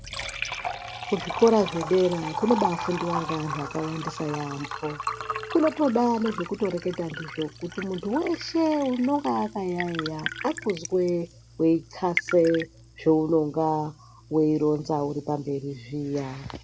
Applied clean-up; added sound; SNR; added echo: none; Liquid; 10 dB; none.